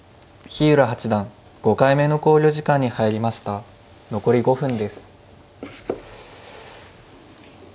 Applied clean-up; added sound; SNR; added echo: none; none; none; none.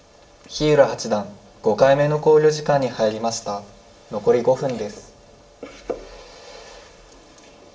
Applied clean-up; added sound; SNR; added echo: none; none; none; reverberation time 0.7 s.